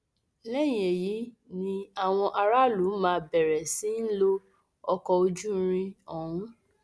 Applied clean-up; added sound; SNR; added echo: none; none; none; none.